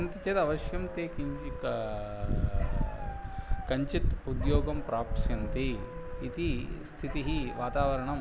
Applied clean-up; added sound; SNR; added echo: none; Dog; 15 dB; none.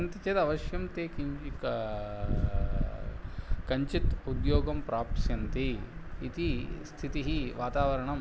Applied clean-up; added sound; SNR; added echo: none; none; none; none.